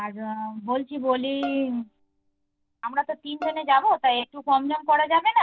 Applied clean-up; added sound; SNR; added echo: none; Bowed string instrument; 18 dB; none.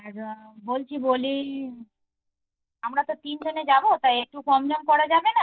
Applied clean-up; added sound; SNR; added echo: neural mask model DeepFilterNet 3.